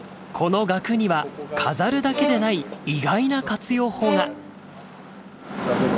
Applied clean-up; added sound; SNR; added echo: none; Bowed string instrument; 8 dB; none.